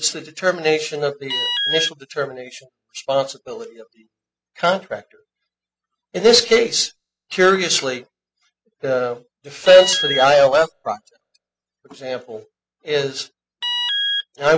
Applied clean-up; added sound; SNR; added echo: classical method spectral subtraction.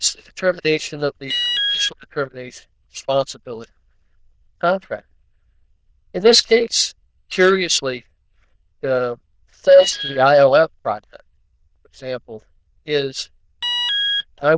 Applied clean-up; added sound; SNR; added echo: neural diffusion model UNIVERSE++.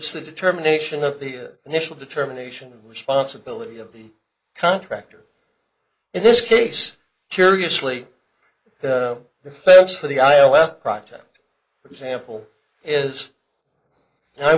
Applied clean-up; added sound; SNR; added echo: neural mask model Resemble Enhance denoiser.